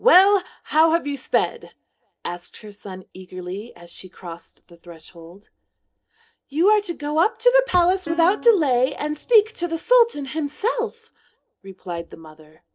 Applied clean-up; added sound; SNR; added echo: neural separator model SepFormer DNS4.